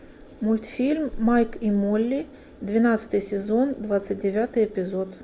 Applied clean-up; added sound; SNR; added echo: none; Hands; 18 dB; none.